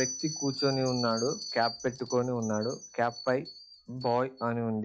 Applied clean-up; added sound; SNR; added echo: classical method log-MMSE.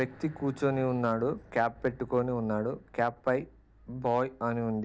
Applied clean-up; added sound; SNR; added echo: none; none; none; none.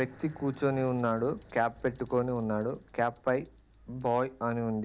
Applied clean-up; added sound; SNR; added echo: none; Bell; 9 dB; none.